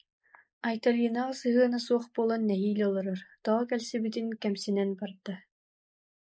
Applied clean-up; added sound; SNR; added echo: neural mask model Resemble Enhance denoiser.